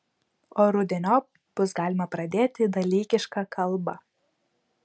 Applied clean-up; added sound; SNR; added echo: none; none; none; none.